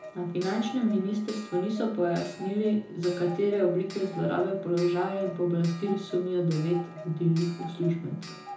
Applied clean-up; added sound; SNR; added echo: none; Clock; 16 dB; reverberation time 0.6 s.